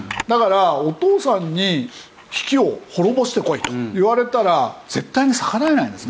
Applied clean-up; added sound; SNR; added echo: none; Camera; 19 dB; none.